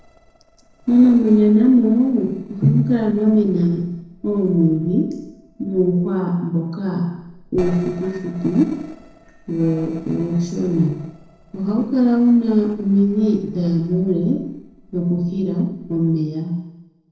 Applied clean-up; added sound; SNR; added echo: neural separator model SepFormer DNS4.